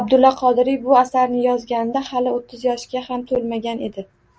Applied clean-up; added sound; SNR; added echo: none; none; none; none.